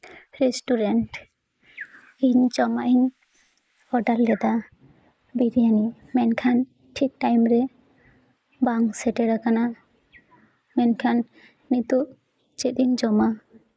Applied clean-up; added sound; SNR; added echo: neural mask model Resemble Enhance denoiser.